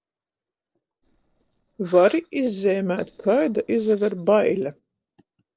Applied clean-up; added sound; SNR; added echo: neural separator model SepFormer DNS4.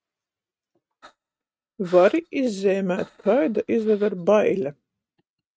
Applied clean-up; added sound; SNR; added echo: neural mask model RNNoise.